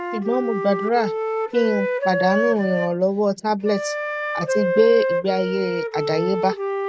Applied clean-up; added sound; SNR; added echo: none; Wind instrument, woodwind instrument; 2 dB; none.